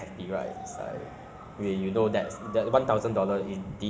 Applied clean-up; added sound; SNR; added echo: none; none; none; none.